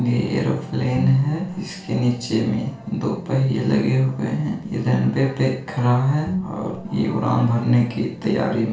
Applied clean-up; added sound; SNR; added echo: none; Bowed string instrument; 13 dB; reverberation time 0.3 s.